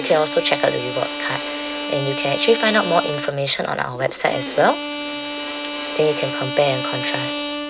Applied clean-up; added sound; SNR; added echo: none; Bowed string instrument; 5 dB; none.